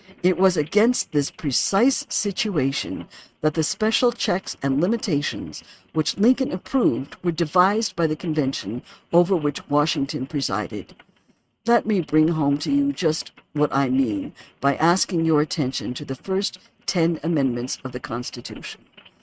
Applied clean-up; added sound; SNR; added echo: neural mask model RNNoise.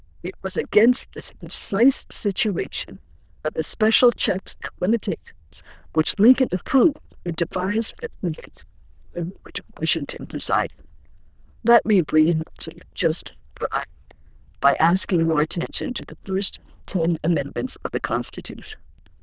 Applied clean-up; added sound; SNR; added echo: neural diffusion model UNIVERSE++.